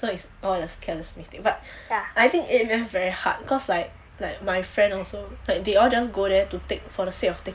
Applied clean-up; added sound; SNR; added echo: none; none; none; none.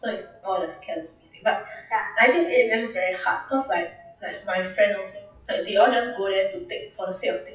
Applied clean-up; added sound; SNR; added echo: classical method WPE with log-MMSE.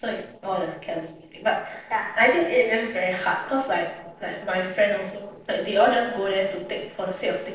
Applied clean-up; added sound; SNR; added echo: neural separator model SepFormer DNS4.